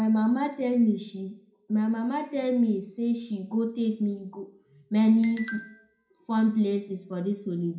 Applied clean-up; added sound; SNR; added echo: none; none; none; reverberation time 0.4 s.